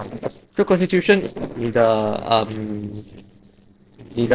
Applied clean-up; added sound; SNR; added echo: neural separator model SepFormer DNS4.